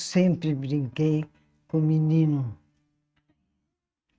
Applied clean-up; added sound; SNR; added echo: neural mask model RNNoise.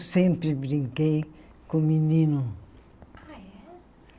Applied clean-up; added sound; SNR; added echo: none; none; none; none.